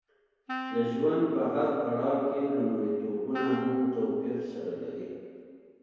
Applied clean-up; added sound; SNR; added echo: none; Wind instrument, woodwind instrument; 13 dB; reverberation time 2.2 s.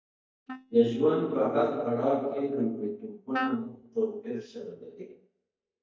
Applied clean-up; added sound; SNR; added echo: neural mask model DeepFilterNet 3.